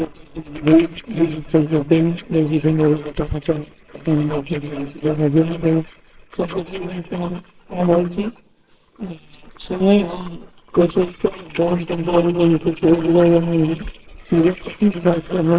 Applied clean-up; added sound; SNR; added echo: neural separator model SepFormer WHAMR!.